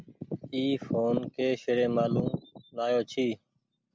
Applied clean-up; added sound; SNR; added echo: none; none; none; none.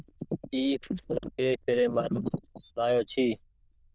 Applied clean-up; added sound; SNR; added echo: neural diffusion model UNIVERSE++.